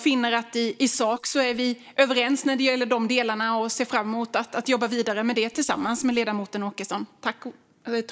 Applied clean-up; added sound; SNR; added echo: neural mask model Resemble Enhance denoiser.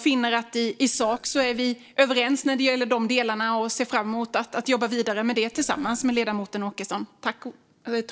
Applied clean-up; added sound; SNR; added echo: neural separator model SepFormer DNS4.